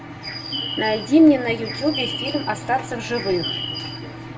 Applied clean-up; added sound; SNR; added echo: none; Bird; 10 dB; reverberation time 0.8 s.